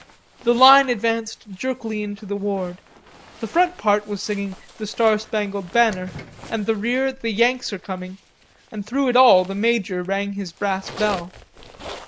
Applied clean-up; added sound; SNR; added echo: none; Subway, metro, underground + Zipper (clothing); 20 dB; none.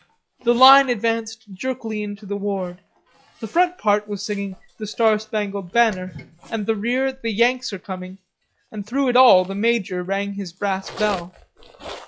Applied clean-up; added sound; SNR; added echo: classical method log-MMSE.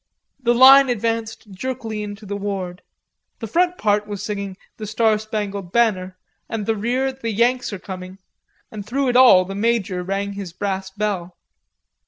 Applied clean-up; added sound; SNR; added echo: none; none; none; none.